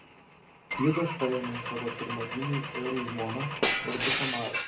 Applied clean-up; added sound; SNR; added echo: none; Glass / Engine / Car; 0 dB; reverberation time 0.4 s.